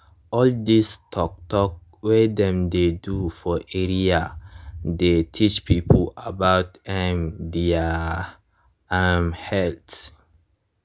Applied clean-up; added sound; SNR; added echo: none; none; none; none.